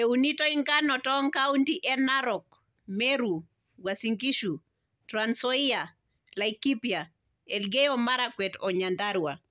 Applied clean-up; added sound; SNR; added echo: none; none; none; none.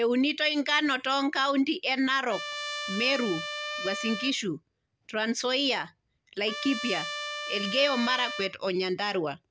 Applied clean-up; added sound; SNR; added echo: none; Trumpet; 7 dB; none.